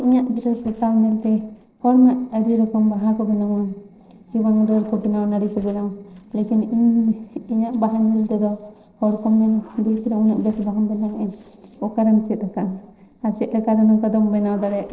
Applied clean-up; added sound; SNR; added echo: neural separator model SepFormer DNS4.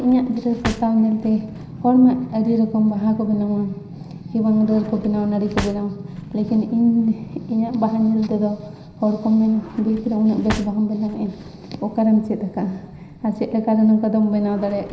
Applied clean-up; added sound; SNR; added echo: none; Drawer open or close; 18 dB; reverberation time 0.9 s.